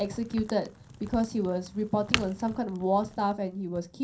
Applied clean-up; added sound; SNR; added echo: none; Crack; 10 dB; reverberation time 0.3 s.